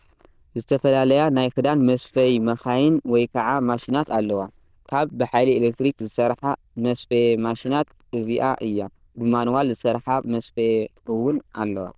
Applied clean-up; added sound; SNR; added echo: neural diffusion model UNIVERSE++.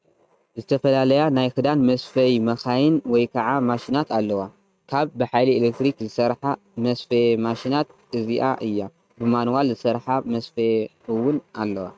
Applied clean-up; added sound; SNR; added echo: neural mask model RNNoise.